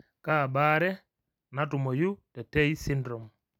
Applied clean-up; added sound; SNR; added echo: none; none; none; none.